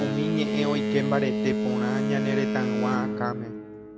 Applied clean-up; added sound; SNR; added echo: none; Boat, Water vehicle; -3 dB; none.